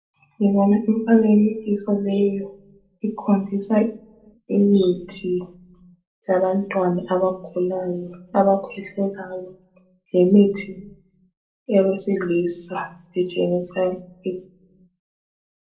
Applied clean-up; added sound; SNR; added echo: none; none; none; reverberation time 0.2 s.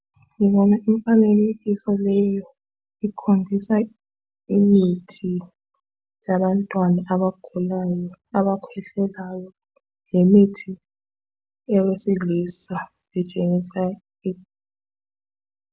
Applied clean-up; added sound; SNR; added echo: none; none; none; none.